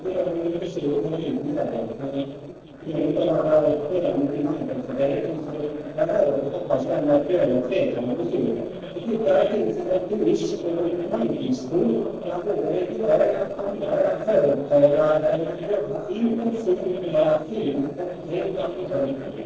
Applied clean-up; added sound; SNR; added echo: neural separator model SepFormer DNS4.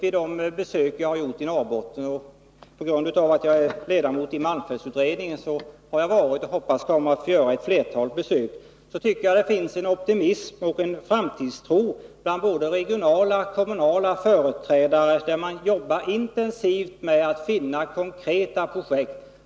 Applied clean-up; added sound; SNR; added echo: none; none; none; none.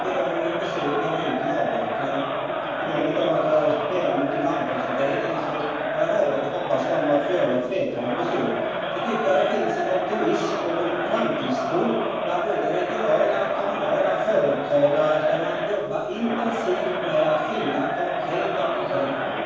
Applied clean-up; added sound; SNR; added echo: none; Crowd; 2 dB; reverberation time 1.2 s.